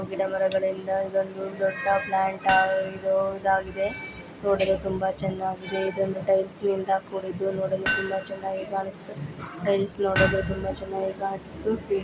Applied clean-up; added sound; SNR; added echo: none; Hammer; 7 dB; none.